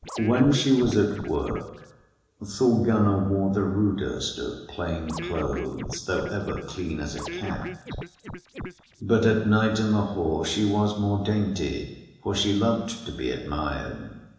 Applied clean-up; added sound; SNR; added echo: none; Scratching (performance technique); 11 dB; reverberation time 1.0 s.